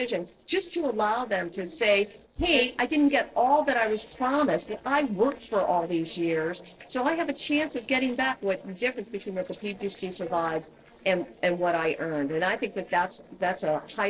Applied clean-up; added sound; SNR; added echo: neural separator model SepFormer DNS4.